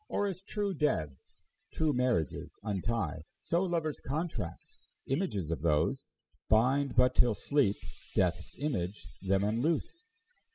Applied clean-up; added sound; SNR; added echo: classical method spectral subtraction.